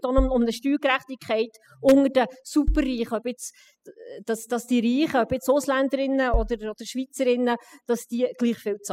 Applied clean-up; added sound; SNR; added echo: classical method spectral subtraction.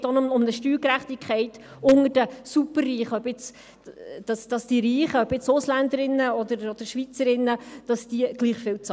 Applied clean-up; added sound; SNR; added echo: none; none; none; none.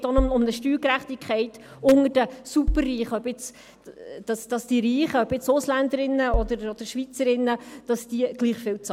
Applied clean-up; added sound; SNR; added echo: none; Bass drum; 4 dB; none.